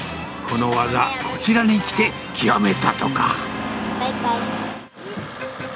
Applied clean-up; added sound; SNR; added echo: none; none; none; none.